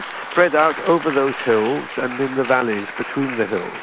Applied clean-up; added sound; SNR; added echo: none; Applause; 11 dB; none.